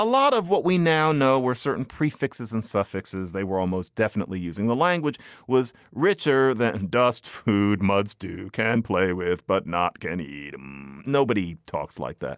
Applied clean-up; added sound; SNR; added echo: none; none; none; none.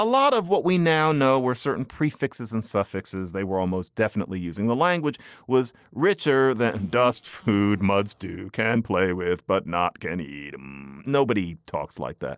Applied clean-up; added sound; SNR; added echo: neural separator model SepFormer DNS4.